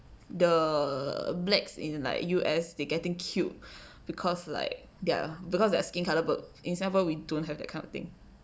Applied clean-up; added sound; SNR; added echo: none; none; none; none.